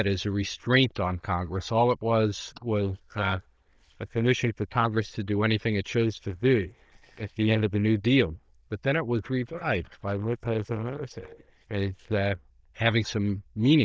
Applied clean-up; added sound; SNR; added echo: neural diffusion model UNIVERSE++.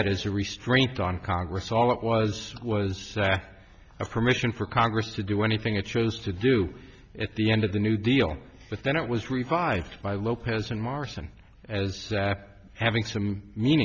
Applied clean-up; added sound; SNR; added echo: none; none; none; none.